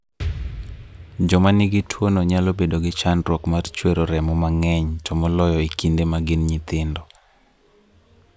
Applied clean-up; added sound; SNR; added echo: none; Explosion; 18 dB; none.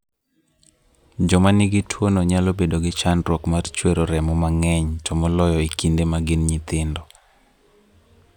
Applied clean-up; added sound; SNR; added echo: none; none; none; none.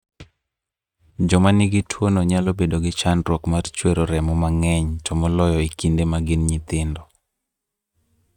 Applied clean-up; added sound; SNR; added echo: neural mask model RNNoise.